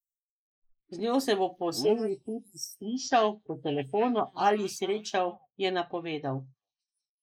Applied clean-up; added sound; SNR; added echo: neural mask model Resemble Enhance denoiser.